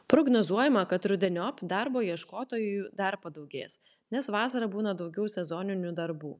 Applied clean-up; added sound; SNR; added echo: none; none; none; none.